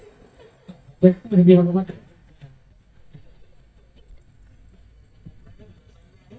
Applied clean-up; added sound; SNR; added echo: neural mask model DeepFilterNet 3.